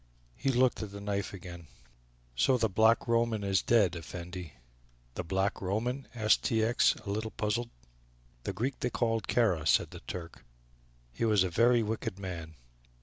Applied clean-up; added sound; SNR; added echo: none; none; none; none.